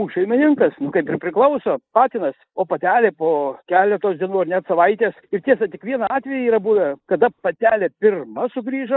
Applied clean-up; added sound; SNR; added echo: neural mask model Resemble Enhance denoiser.